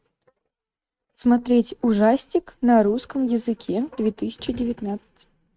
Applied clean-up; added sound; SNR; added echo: neural mask model RNNoise.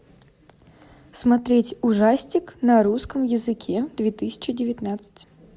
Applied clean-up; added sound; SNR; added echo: none; none; none; none.